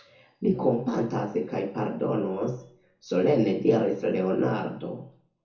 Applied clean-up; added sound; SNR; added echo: none; none; none; reverberation time 0.6 s.